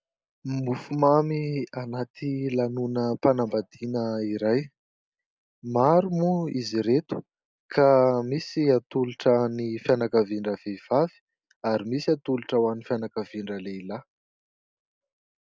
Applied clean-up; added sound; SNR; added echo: none; none; none; none.